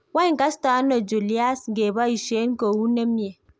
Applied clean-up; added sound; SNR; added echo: none; none; none; none.